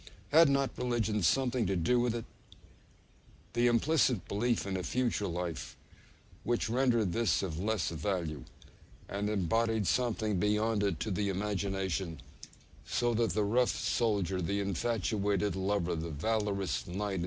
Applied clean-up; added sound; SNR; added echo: none; none; none; none.